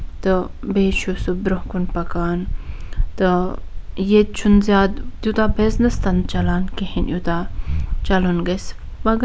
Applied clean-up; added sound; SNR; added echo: none; none; none; none.